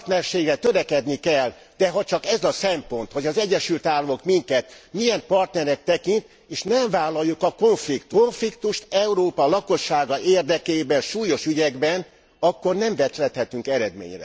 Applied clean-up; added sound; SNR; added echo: none; none; none; none.